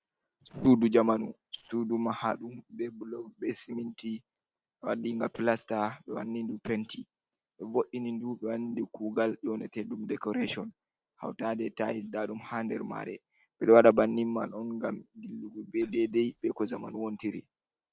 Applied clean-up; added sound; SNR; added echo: neural separator model SepFormer DNS4.